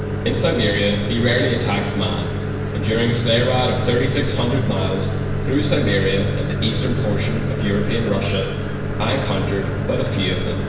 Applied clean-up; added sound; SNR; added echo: none; Microwave oven; 1 dB; reverberation time 1.0 s.